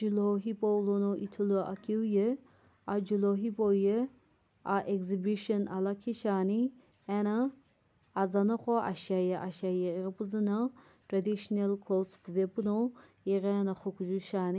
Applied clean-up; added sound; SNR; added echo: none; none; none; none.